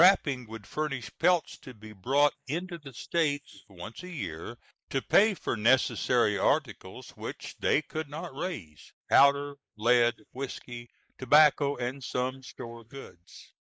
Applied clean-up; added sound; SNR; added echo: neural mask model Resemble Enhance denoiser.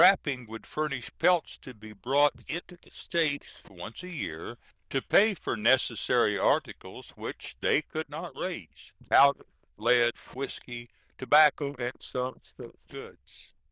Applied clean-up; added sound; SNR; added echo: neural diffusion model UNIVERSE++.